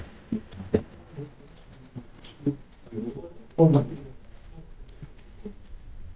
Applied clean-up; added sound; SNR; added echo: neural mask model DeepFilterNet 3.